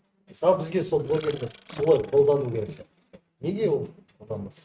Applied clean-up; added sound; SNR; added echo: neural mask model RNNoise.